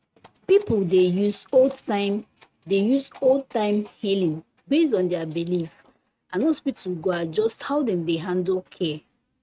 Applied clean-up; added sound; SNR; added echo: neural mask model RNNoise.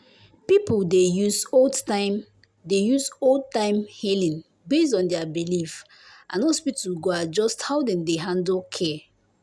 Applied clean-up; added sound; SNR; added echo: none; none; none; none.